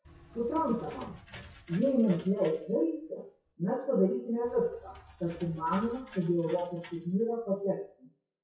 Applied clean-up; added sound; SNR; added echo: classical method WPE with log-MMSE.